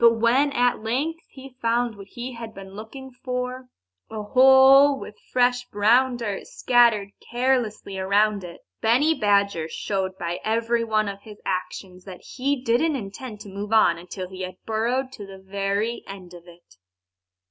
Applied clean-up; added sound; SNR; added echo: none; none; none; none.